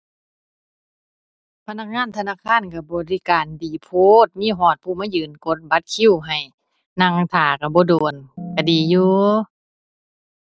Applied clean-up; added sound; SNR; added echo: none; Organ; 9 dB; none.